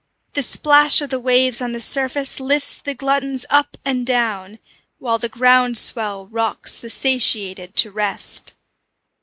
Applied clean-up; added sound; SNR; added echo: neural mask model Resemble Enhance denoiser.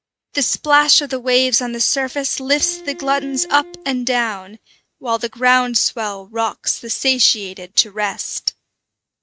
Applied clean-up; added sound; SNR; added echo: neural mask model RNNoise.